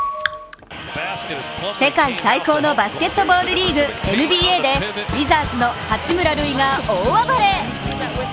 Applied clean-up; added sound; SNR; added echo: none; Raindrop; 20 dB; none.